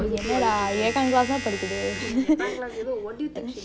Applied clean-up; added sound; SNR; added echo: none; Domestic sounds, home sounds; 11 dB; none.